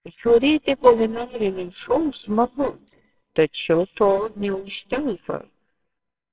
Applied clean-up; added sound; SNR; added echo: neural separator model SepFormer WHAMR!.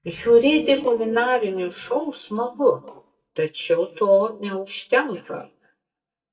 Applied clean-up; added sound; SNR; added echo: neural mask model DeepFilterNet 3.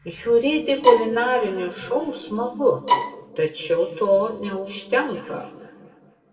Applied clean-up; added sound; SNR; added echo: none; Bowed string instrument; 0 dB; reverberation time 2.1 s.